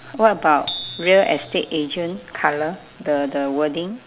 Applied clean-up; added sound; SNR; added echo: none; Bicycle bell; 16 dB; none.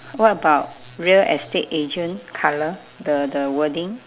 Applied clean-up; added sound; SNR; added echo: none; none; none; none.